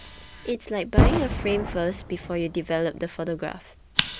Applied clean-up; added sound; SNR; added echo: none; Scissors + Boom; -1 dB; none.